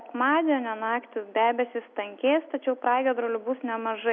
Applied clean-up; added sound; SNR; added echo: none; none; none; none.